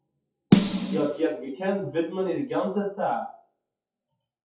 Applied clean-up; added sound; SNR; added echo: classical method WPE with log-MMSE.